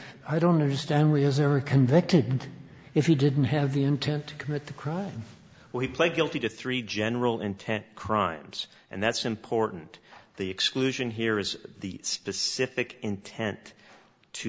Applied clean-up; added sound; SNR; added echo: none; none; none; none.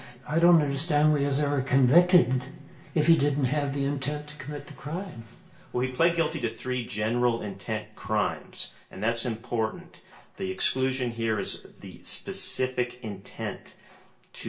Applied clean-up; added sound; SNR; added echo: none; none; none; reverberation time 0.3 s.